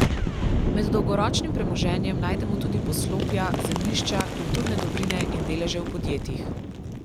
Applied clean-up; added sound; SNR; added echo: none; Boom; -5 dB; none.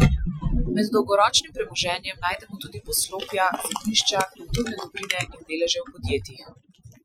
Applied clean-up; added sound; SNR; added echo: classical method Wiener filter.